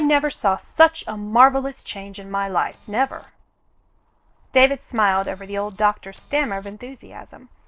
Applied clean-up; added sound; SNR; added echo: neural separator model SepFormer DNS4.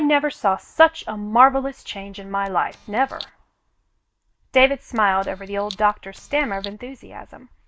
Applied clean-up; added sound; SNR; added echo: neural mask model DeepFilterNet 3.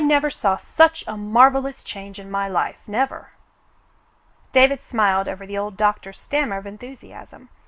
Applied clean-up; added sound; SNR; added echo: none; none; none; none.